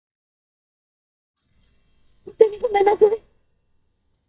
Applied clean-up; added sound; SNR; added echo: neural mask model DeepFilterNet 3.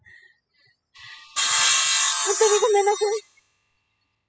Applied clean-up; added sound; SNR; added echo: classical method spectral subtraction.